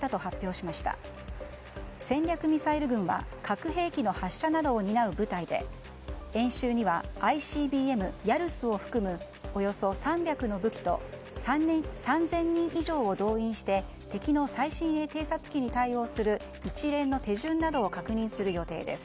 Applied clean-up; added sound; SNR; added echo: none; none; none; none.